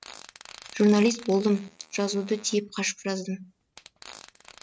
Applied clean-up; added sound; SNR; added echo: neural mask model RNNoise.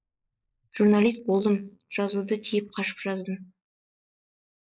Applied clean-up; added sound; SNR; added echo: neural mask model Resemble Enhance denoiser.